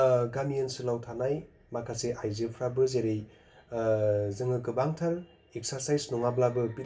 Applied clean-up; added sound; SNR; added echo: none; none; none; reverberation time 0.2 s.